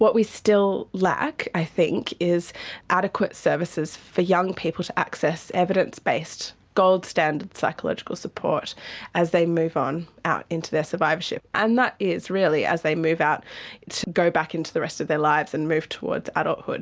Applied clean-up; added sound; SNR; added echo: none; none; none; none.